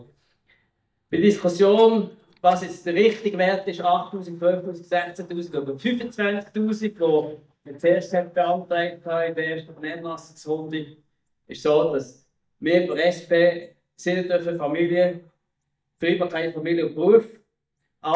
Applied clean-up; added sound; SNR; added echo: neural mask model DeepFilterNet 3.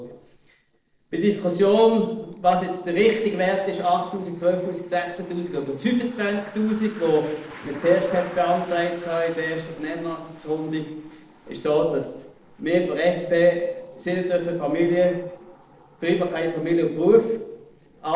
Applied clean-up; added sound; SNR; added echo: neural separator model SepFormer DNS4.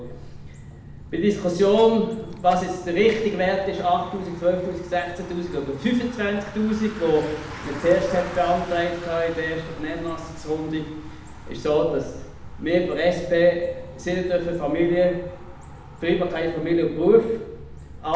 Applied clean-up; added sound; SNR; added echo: none; Bicycle; 15 dB; reverberation time 0.8 s.